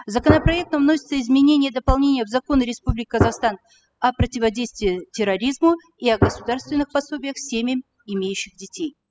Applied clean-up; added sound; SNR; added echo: classical method spectral subtraction.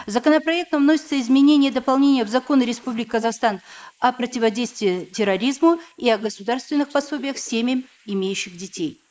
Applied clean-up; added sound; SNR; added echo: neural mask model Resemble Enhance denoiser.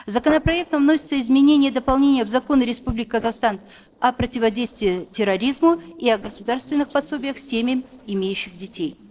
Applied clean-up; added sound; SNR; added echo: neural separator model SepFormer DNS4.